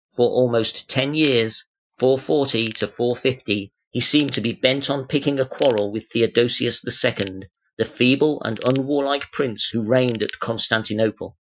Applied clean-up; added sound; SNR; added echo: classical method Wiener filter.